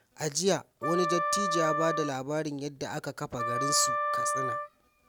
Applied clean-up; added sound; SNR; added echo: none; Wind instrument, woodwind instrument; 1 dB; none.